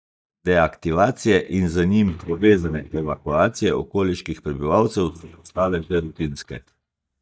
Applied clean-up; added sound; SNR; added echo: neural mask model DeepFilterNet 3.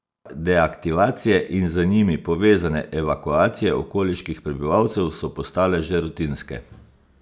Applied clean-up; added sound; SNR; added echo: none; none; none; none.